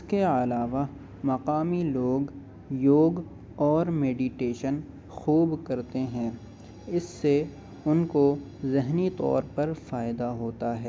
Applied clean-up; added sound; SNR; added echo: none; none; none; none.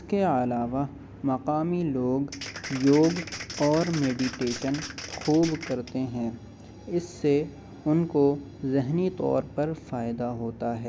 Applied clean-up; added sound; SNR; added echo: none; Applause; 12 dB; none.